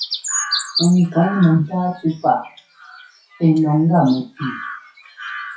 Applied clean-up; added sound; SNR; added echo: classical method WPE with log-MMSE.